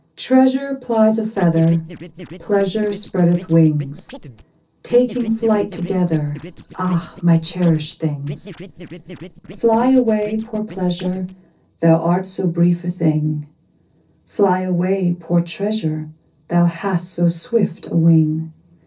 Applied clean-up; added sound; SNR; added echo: neural separator model SepFormer DNS4.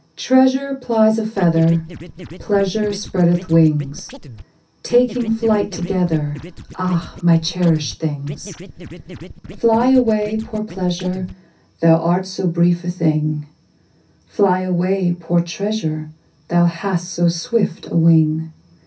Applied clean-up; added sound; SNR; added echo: none; Scratching (performance technique); 15 dB; reverberation time 0.3 s.